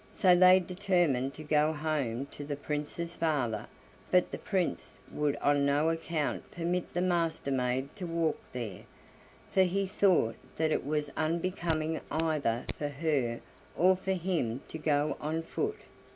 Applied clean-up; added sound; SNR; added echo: none; Hands; 13 dB; none.